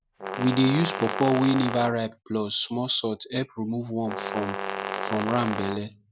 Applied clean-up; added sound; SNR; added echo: none; Brass instrument; 6 dB; none.